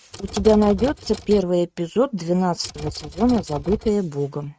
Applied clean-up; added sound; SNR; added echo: neural mask model RNNoise.